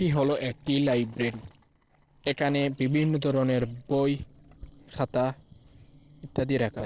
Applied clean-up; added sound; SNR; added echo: neural separator model SepFormer DNS4.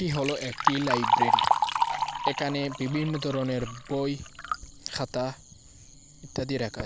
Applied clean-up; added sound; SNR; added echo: none; Liquid; -1 dB; none.